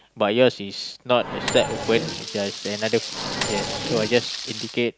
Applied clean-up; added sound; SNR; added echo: none; Rain + Microwave oven; 6 dB; none.